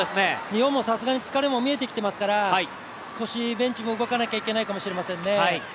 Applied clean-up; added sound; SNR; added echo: none; none; none; none.